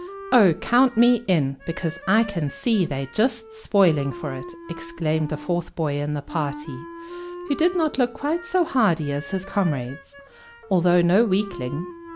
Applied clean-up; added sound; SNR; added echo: none; Wind instrument, woodwind instrument; 16 dB; none.